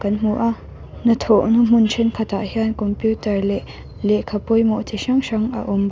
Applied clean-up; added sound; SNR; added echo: none; none; none; none.